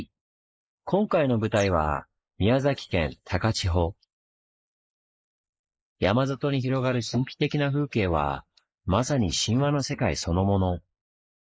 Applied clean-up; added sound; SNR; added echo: neural mask model Resemble Enhance denoiser.